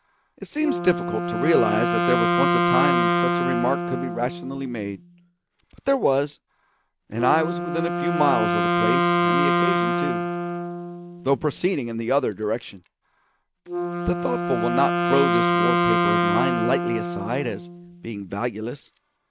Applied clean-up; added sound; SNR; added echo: none; Wind instrument, woodwind instrument; -1 dB; none.